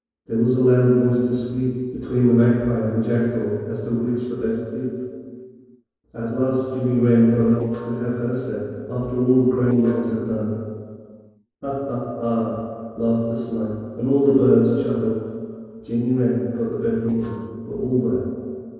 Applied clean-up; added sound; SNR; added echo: neural separator model SepFormer DNS4.